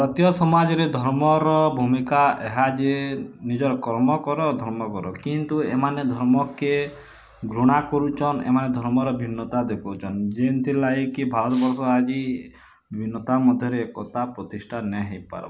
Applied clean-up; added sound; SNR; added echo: none; none; none; none.